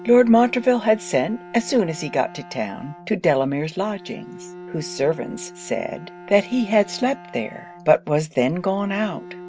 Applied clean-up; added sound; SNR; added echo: none; Bowed string instrument; 18 dB; none.